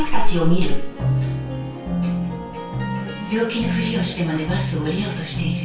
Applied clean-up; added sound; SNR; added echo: none; Harp; 20 dB; reverberation time 0.3 s.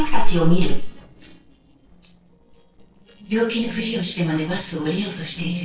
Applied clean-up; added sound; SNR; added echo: neural separator model SepFormer DNS4.